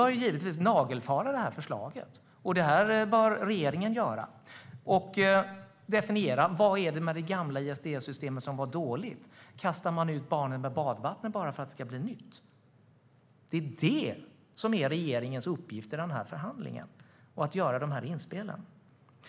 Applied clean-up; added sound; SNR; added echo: none; none; none; none.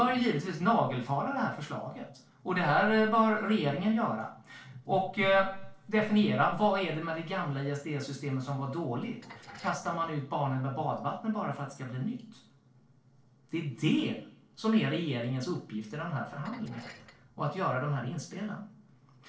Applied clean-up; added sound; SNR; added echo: neural separator model SepFormer DNS4.